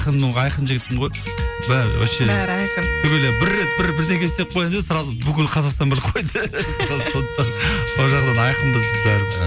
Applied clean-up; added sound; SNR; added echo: none; Wind instrument, woodwind instrument; 8 dB; none.